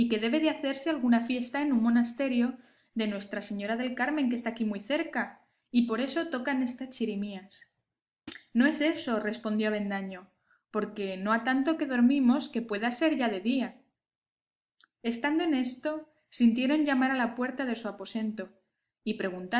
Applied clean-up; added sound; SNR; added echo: none; Hi-hat; 18 dB; none.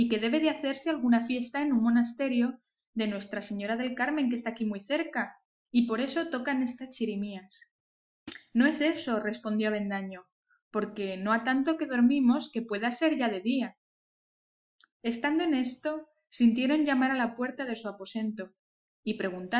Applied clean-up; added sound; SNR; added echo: classical method Wiener filter.